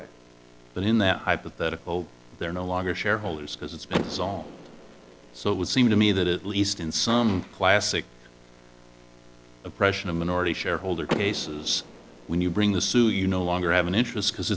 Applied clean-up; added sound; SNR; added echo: none; Door / Car; 15 dB; none.